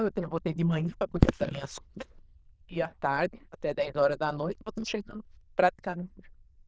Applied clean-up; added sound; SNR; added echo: neural diffusion model UNIVERSE++.